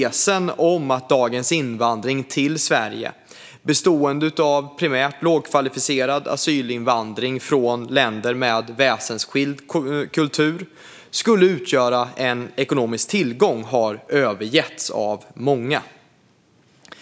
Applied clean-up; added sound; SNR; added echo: none; none; none; none.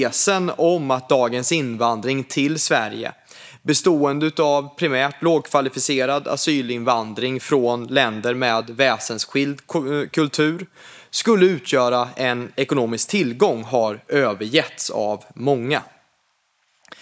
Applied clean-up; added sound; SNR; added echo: neural mask model Resemble Enhance denoiser.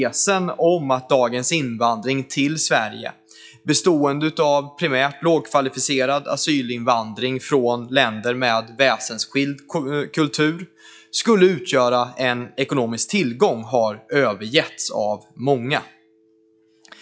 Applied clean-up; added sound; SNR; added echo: classical method log-MMSE.